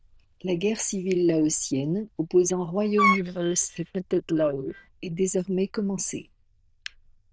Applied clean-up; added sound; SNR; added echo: neural diffusion model UNIVERSE++.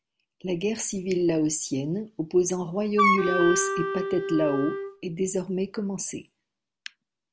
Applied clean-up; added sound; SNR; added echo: none; Wind instrument, woodwind instrument; 0 dB; none.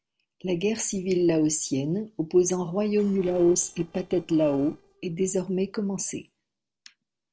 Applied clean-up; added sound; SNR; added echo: neural separator model SepFormer DNS4.